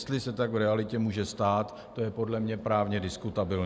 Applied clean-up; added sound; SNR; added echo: none; none; none; none.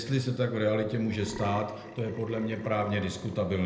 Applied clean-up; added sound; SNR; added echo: none; Burping, eructation; 16 dB; reverberation time 0.8 s.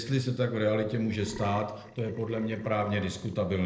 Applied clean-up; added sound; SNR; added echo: neural separator model SepFormer DNS4.